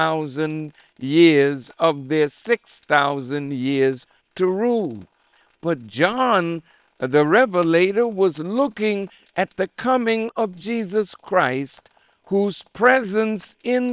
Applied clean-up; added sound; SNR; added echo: neural separator model SepFormer WHAM!.